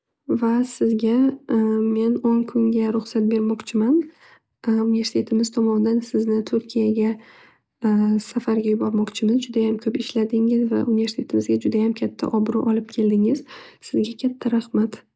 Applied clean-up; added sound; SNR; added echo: none; none; none; none.